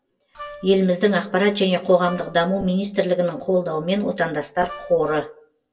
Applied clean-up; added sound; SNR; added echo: none; Wind instrument, woodwind instrument; 18 dB; reverberation time 0.1 s.